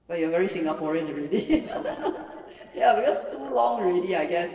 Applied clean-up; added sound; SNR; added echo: neural separator model SepFormer DNS4.